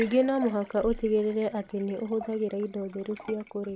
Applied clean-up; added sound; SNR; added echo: none; Liquid; 16 dB; none.